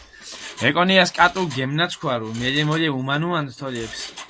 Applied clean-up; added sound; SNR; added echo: none; Mechanisms; 19 dB; none.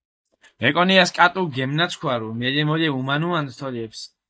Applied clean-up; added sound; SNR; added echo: neural mask model DeepFilterNet 3.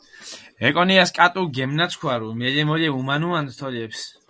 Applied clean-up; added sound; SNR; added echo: none; none; none; none.